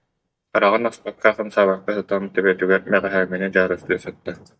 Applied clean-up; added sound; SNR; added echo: neural mask model DeepFilterNet 3.